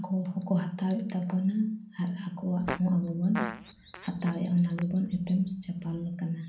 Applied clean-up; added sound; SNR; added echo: none; Fart; 13 dB; reverberation time 0.6 s.